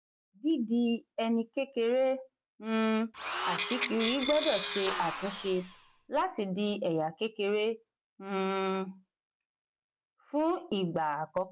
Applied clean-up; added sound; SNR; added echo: none; Tools; -1 dB; none.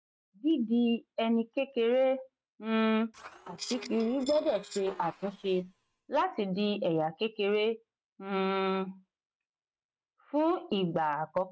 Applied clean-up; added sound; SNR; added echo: neural mask model RNNoise.